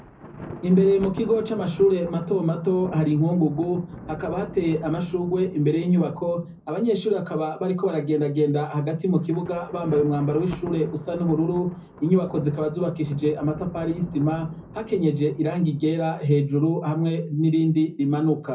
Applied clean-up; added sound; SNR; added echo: none; Thunder; 19 dB; reverberation time 0.4 s.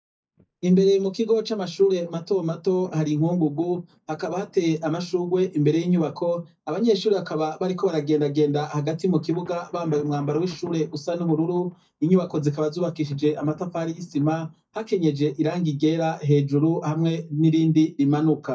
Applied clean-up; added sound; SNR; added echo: neural mask model DeepFilterNet 3.